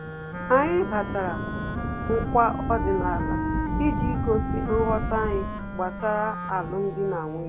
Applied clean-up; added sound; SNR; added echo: none; Thunder / Rain + Wind instrument, woodwind instrument; 2 dB; none.